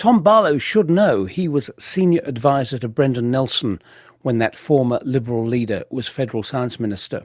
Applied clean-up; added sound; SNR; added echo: none; none; none; none.